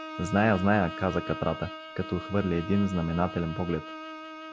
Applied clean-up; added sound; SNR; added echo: none; Bowed string instrument; 11 dB; none.